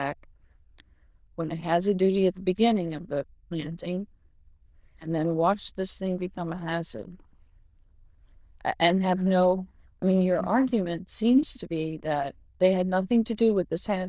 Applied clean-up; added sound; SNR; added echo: neural diffusion model UNIVERSE++.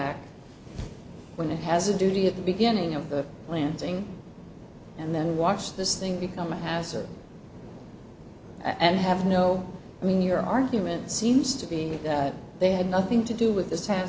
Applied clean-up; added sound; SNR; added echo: none; none; none; none.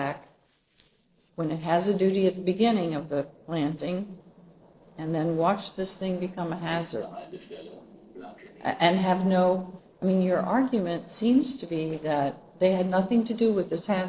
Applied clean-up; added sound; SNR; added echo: neural separator model SepFormer DNS4.